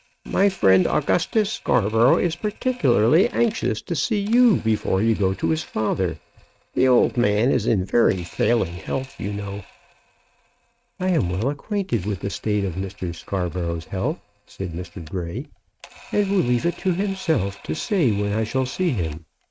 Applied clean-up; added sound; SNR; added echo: neural mask model RNNoise.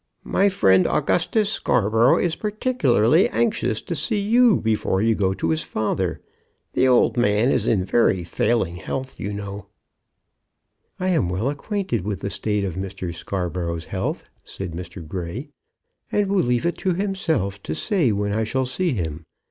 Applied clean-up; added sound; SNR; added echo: none; none; none; none.